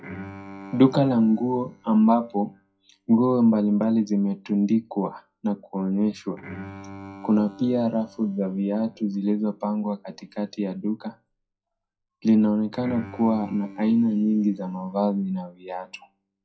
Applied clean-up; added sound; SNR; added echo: classical method WPE with log-MMSE.